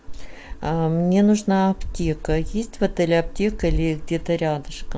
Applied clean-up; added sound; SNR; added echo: none; none; none; none.